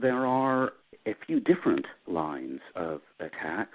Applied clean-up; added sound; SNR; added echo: none; none; none; none.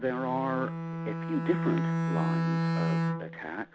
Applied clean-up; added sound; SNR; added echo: none; Bowed string instrument; -3 dB; none.